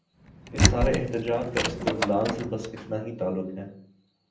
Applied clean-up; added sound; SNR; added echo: none; Door; -2 dB; reverberation time 0.6 s.